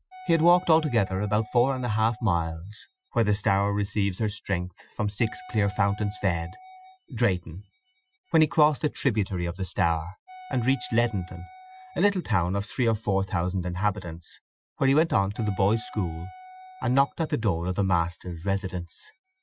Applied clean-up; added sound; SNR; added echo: classical method Wiener filter.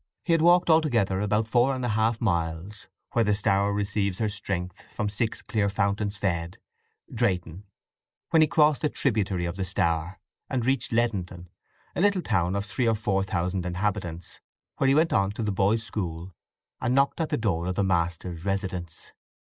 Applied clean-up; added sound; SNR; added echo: neural mask model Resemble Enhance denoiser.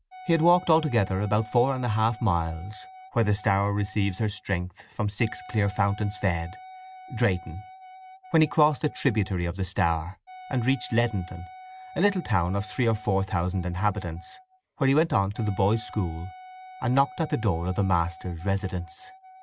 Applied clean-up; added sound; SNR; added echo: none; Wind instrument, woodwind instrument; 19 dB; none.